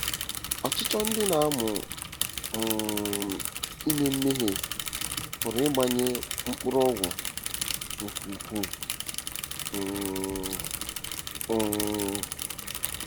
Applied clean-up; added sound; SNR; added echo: none; Mechanisms / Bicycle; 3 dB; none.